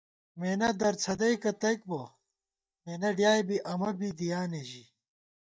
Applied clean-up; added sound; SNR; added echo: neural mask model DeepFilterNet 3.